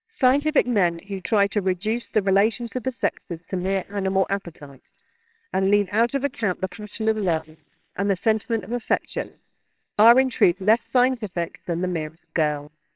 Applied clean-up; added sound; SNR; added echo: neural separator model SepFormer WHAMR!.